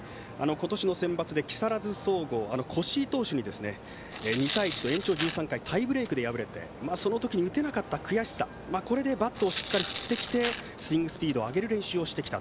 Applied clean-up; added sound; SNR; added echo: none; Tearing; 10 dB; none.